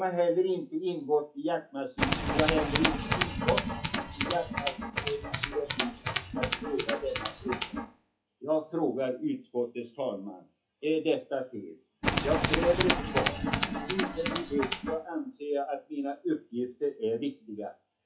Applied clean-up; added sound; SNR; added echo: classical method WPE with log-MMSE.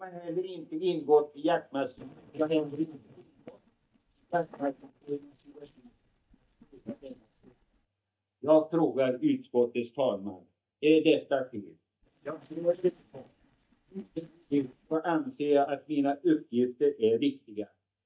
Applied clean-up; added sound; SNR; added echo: neural mask model DeepFilterNet 3.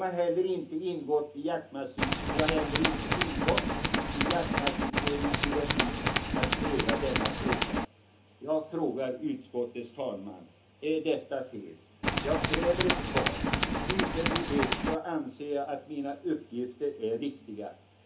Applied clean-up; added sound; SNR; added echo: none; Tools; -3 dB; reverberation time 0.3 s.